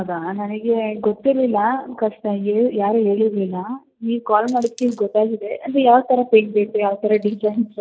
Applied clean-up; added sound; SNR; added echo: neural mask model DeepFilterNet 3.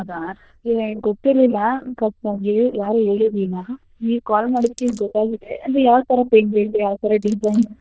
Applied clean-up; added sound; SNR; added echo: neural diffusion model UNIVERSE++.